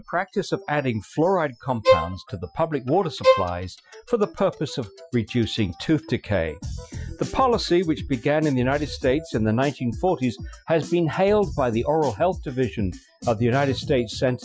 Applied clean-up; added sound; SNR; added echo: classical method Wiener filter.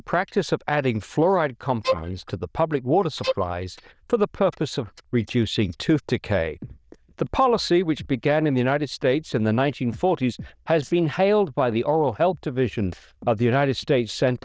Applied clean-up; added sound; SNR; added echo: neural diffusion model UNIVERSE++.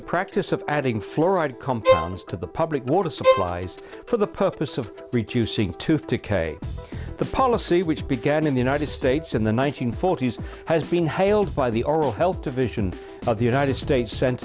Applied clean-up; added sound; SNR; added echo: none; Bowed string instrument; 1 dB; none.